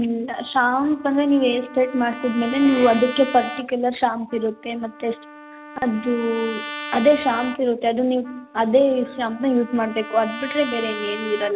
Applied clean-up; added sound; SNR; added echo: none; Trumpet; 14 dB; none.